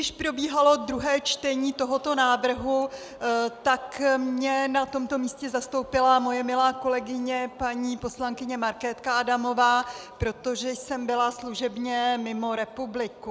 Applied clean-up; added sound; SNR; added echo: none; none; none; none.